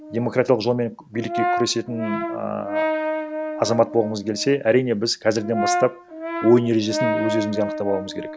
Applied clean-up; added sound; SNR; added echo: none; Brass instrument; 5 dB; none.